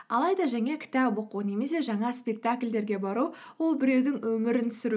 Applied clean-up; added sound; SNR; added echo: none; none; none; none.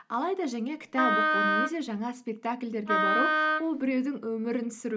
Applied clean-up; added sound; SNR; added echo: none; Wind instrument, woodwind instrument; -4 dB; none.